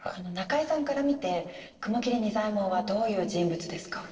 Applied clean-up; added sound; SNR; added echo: neural separator model SepFormer DNS4.